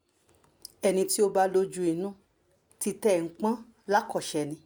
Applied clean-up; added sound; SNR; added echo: none; none; none; none.